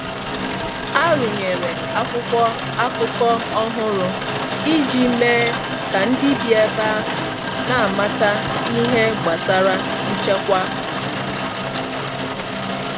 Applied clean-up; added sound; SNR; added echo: none; Rain; 2 dB; none.